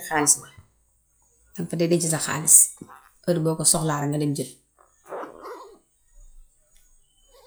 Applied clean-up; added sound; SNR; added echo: classical method log-MMSE.